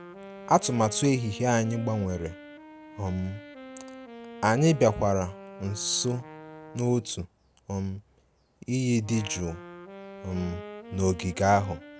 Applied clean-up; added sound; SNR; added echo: none; Wind instrument, woodwind instrument; 16 dB; none.